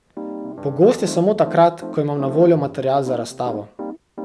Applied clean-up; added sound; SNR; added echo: none; Piano; 13 dB; none.